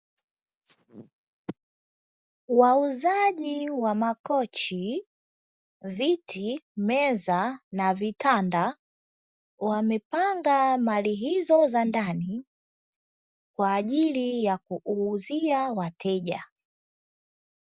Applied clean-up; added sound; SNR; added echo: none; none; none; none.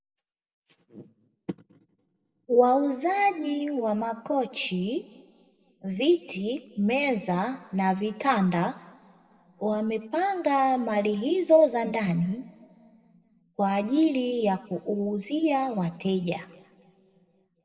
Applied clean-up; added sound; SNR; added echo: none; none; none; reverberation time 1.2 s.